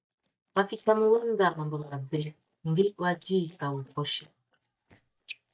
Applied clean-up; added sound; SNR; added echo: neural mask model DeepFilterNet 3.